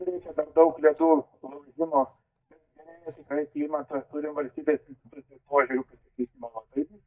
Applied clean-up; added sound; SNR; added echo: neural mask model DeepFilterNet 3.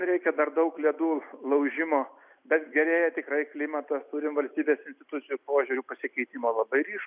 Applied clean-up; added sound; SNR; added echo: none; none; none; none.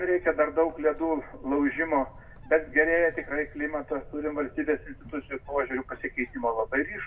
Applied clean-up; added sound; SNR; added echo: none; Bird; 18 dB; reverberation time 0.4 s.